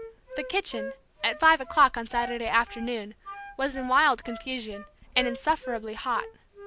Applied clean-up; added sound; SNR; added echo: none; Wind instrument, woodwind instrument; 14 dB; none.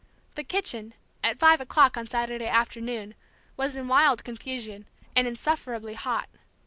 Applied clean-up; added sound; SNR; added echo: none; none; none; none.